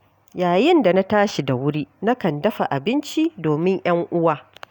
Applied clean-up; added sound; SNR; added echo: none; none; none; none.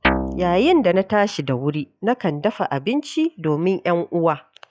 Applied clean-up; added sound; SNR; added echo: classical method log-MMSE.